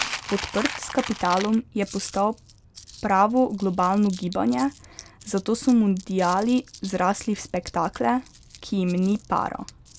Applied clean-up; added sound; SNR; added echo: none; Coin (dropping); 12 dB; none.